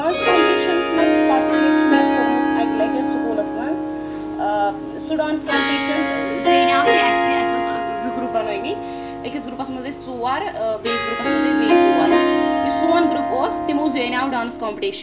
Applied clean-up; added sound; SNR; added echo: none; Harp; -5 dB; reverberation time 0.4 s.